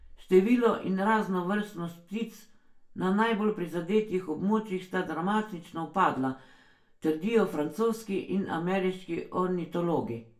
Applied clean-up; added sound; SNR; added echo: none; none; none; reverberation time 0.2 s.